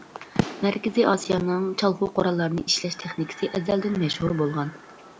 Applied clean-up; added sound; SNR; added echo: none; Fireworks; 12 dB; none.